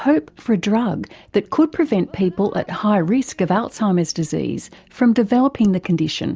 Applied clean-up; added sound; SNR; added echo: none; none; none; none.